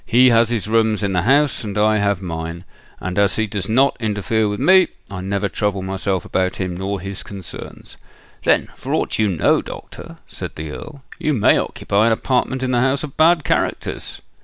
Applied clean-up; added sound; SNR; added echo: none; none; none; none.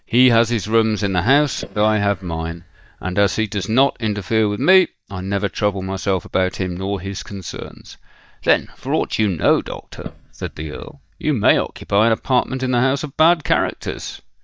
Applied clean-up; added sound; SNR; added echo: neural mask model DeepFilterNet 3.